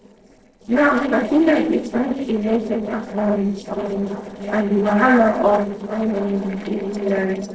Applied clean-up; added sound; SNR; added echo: neural separator model SepFormer DNS4.